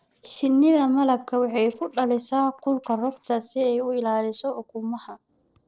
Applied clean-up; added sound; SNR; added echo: neural separator model SepFormer DNS4.